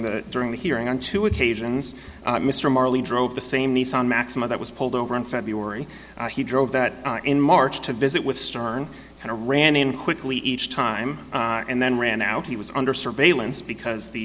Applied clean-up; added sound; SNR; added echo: none; none; none; none.